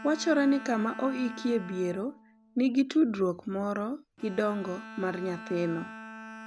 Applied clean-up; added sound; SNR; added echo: none; Bowed string instrument; 15 dB; none.